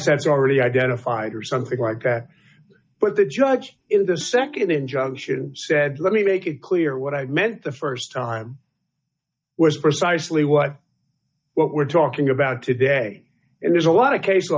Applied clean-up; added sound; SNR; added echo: neural mask model DeepFilterNet 3.